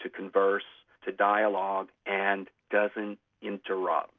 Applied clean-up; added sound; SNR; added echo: none; none; none; none.